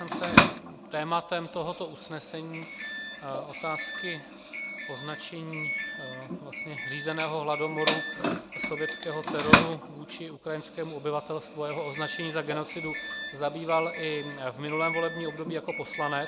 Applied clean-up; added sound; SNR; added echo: none; Doorbell; -2 dB; none.